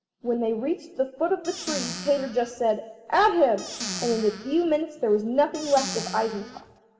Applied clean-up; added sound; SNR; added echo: none; Squeak / Cupboard open or close; 10 dB; reverberation time 1.4 s.